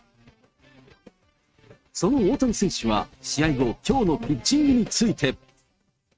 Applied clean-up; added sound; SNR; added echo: neural mask model RNNoise.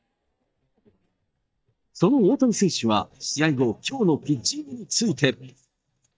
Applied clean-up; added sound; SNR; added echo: neural mask model DeepFilterNet 3.